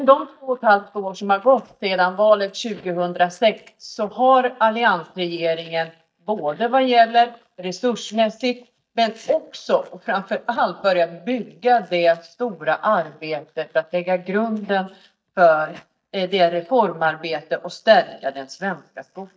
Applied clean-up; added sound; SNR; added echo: neural mask model DeepFilterNet 3.